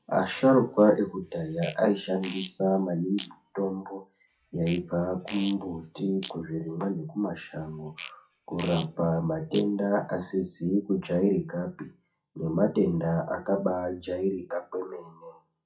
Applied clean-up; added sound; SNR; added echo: classical method WPE with log-MMSE.